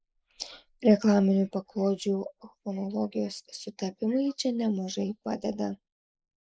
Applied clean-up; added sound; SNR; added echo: neural mask model Resemble Enhance denoiser.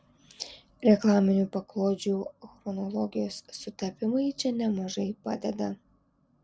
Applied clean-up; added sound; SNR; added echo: none; none; none; none.